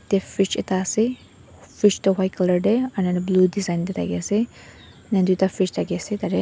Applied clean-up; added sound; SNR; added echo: none; none; none; none.